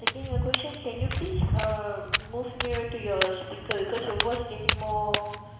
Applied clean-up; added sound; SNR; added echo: none; Walk, footsteps; -1 dB; reverberation time 1.0 s.